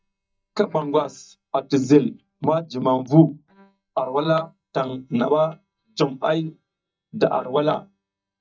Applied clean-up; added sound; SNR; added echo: neural mask model DeepFilterNet 3.